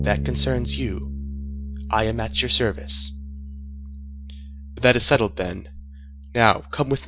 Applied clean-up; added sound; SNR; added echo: none; Bass guitar; 8 dB; none.